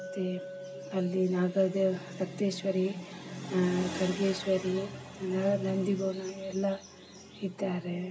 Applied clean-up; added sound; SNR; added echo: none; Chink, clink; 18 dB; none.